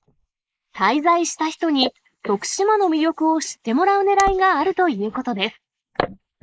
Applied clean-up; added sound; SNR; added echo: neural mask model Resemble Enhance denoiser.